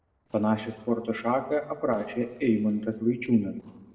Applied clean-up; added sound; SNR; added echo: neural separator model SepFormer DNS4.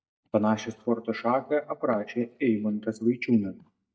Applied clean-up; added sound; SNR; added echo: neural mask model DeepFilterNet 3.